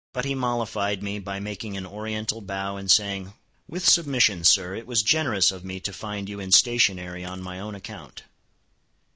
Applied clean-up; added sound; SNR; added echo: neural mask model DeepFilterNet 3.